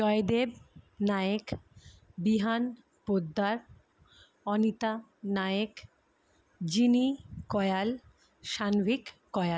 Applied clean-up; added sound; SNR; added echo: none; none; none; none.